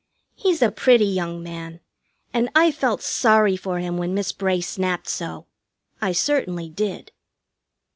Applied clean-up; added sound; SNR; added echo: none; none; none; none.